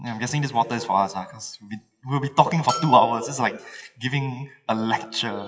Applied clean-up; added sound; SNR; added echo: classical method WPE with log-MMSE.